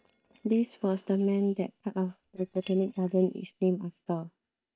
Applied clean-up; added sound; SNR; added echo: neural mask model DeepFilterNet 3.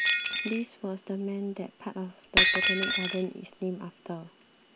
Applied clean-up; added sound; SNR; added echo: none; Shatter; -4 dB; none.